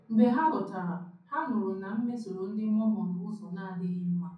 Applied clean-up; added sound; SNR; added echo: none; none; none; reverberation time 0.6 s.